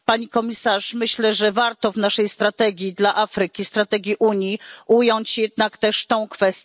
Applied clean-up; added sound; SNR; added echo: none; none; none; none.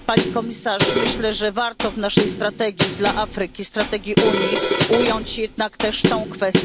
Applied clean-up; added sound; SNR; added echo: none; Snare drum; 0 dB; none.